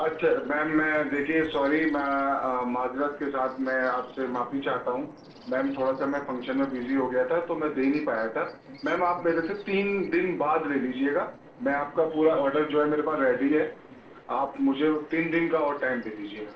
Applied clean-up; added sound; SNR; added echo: neural separator model SepFormer DNS4.